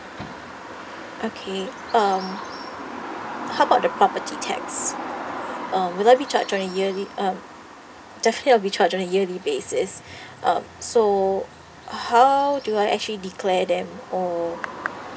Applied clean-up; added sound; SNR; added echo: none; Bird vocalization, bird call, bird song; 12 dB; reverberation time 0.3 s.